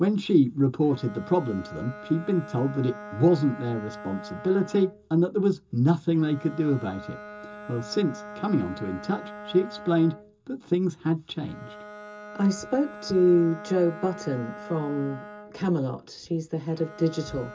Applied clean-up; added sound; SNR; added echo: none; Bowed string instrument; 16 dB; reverberation time 0.2 s.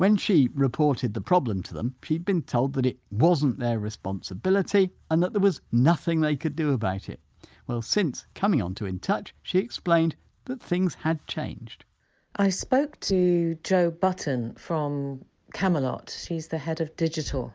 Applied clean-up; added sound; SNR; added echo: none; none; none; none.